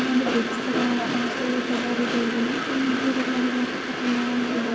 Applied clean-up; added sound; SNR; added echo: none; Train; 1 dB; reverberation time 2.1 s.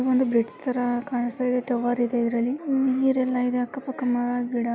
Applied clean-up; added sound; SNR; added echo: none; none; none; none.